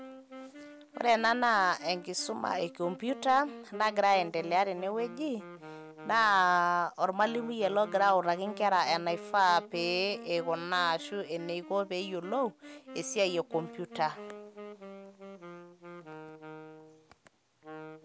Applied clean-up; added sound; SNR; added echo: none; Wind instrument, woodwind instrument; 16 dB; none.